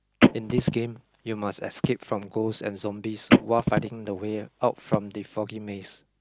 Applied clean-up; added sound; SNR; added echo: none; Telephone; -3 dB; none.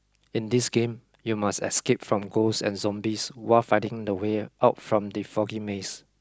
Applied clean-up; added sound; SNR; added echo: none; none; none; none.